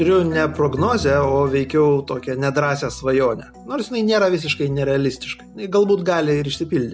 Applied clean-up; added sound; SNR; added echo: none; none; none; none.